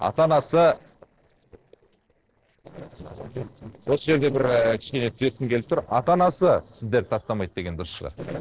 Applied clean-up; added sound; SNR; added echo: neural separator model SepFormer DNS4.